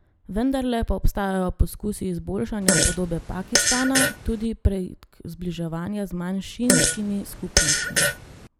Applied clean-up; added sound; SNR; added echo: none; Fart; -2 dB; none.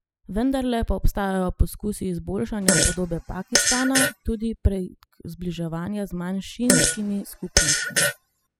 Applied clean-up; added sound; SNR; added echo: classical method spectral subtraction.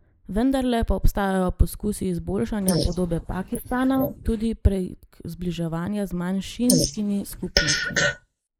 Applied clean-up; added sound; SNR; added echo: neural mask model Resemble Enhance denoiser.